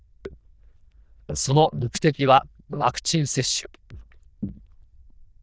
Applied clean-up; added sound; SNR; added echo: neural diffusion model UNIVERSE++.